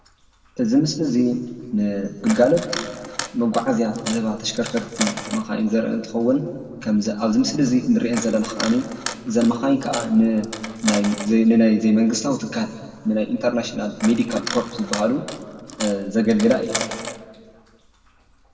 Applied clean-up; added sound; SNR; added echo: none; Coin (dropping); 13 dB; reverberation time 1.5 s.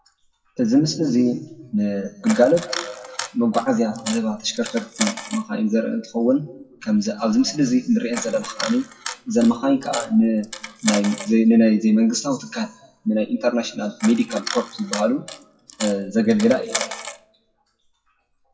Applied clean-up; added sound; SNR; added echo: classical method WPE with log-MMSE.